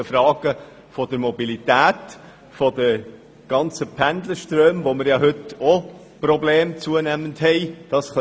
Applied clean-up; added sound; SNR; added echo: none; none; none; none.